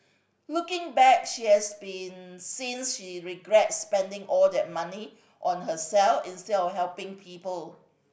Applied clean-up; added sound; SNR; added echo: none; none; none; none.